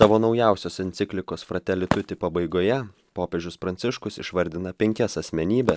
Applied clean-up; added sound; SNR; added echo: none; Wood; 11 dB; none.